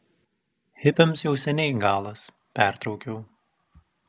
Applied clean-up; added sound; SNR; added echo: none; none; none; none.